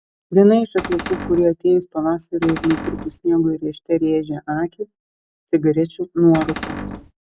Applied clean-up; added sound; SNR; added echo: none; Cupboard open or close; 9 dB; none.